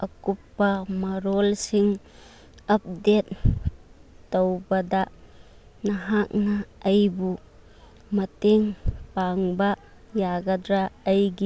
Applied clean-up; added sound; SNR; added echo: none; none; none; none.